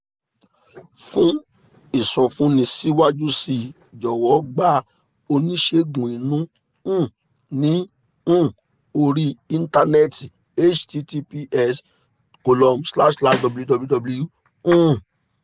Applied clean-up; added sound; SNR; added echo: none; Snare drum; 7 dB; none.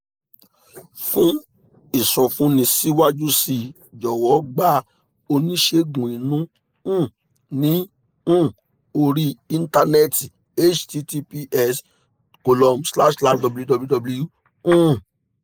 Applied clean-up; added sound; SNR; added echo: neural mask model Resemble Enhance denoiser.